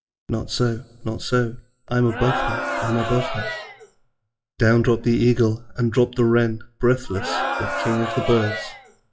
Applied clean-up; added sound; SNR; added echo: classical method WPE with log-MMSE.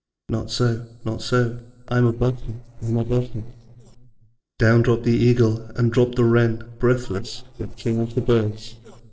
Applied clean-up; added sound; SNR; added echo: neural separator model SepFormer DNS4.